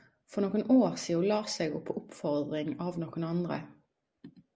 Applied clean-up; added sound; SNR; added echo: none; none; none; none.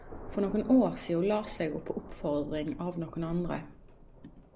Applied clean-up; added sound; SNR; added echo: none; Thunder; 14 dB; none.